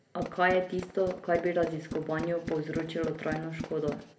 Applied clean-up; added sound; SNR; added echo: none; Tools; 11 dB; reverberation time 0.3 s.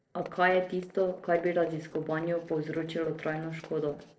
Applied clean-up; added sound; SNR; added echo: neural separator model SepFormer DNS4.